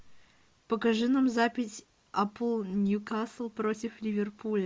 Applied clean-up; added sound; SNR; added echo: none; none; none; none.